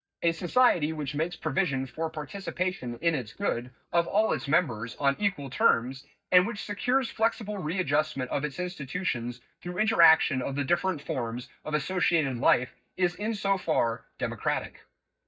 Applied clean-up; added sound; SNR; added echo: neural mask model DeepFilterNet 3.